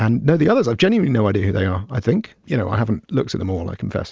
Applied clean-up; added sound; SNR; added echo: none; none; none; none.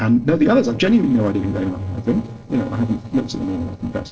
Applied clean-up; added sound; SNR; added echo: neural separator model SepFormer DNS4.